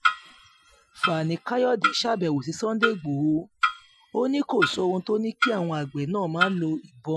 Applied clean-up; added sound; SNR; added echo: classical method Wiener filter.